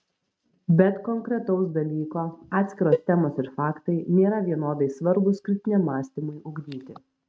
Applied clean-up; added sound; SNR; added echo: neural mask model RNNoise.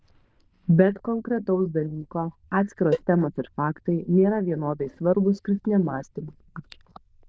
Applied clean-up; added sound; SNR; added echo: neural diffusion model UNIVERSE++.